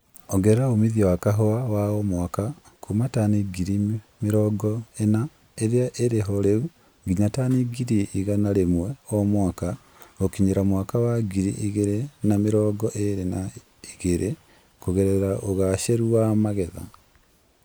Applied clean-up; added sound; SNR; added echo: none; none; none; none.